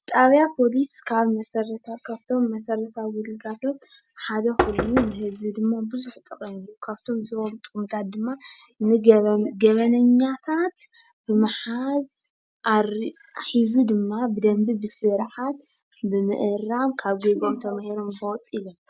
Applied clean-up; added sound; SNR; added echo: none; Knock; 4 dB; none.